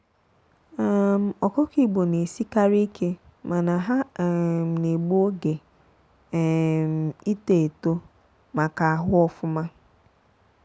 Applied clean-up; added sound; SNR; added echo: none; none; none; none.